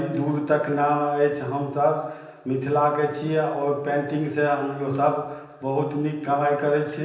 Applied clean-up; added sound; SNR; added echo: none; none; none; reverberation time 0.9 s.